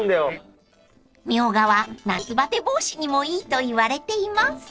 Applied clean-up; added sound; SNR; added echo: neural separator model SepFormer DNS4.